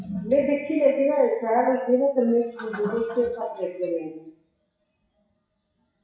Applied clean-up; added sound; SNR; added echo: classical method WPE with log-MMSE.